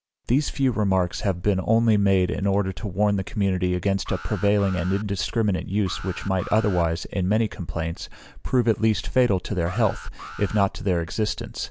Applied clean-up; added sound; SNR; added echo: none; Alarm; 18 dB; none.